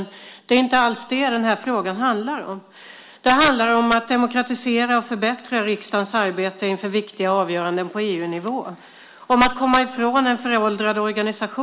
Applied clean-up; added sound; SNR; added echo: none; none; none; none.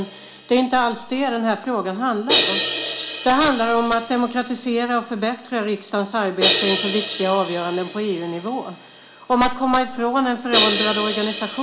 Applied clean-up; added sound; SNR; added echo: none; Crash cymbal; 5 dB; reverberation time 0.5 s.